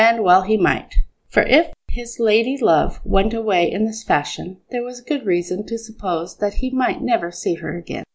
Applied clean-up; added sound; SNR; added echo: none; none; none; none.